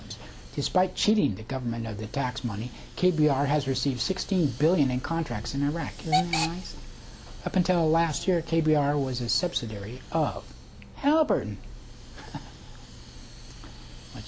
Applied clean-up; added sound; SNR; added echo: none; Hiss / Alarm / Train; 13 dB; none.